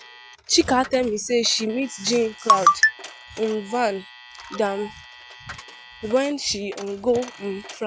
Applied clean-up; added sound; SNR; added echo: none; Alarm + Coin (dropping); 19 dB; none.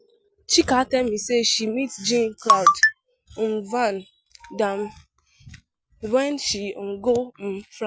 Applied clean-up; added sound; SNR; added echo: none; none; none; none.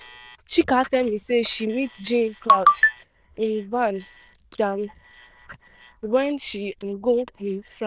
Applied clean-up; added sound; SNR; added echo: neural diffusion model UNIVERSE++.